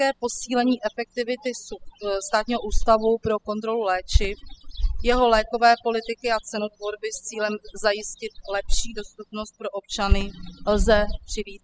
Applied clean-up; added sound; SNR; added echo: classical method spectral subtraction.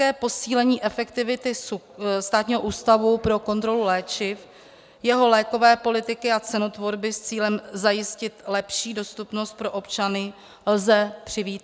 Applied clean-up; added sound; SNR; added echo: none; none; none; none.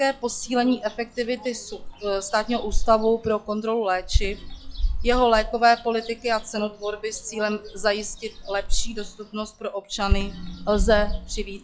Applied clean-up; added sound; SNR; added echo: classical method log-MMSE.